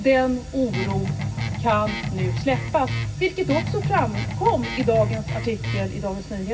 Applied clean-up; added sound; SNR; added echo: none; Guitar; 3 dB; reverberation time 0.4 s.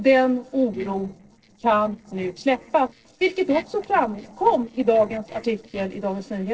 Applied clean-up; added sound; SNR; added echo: neural separator model SepFormer DNS4.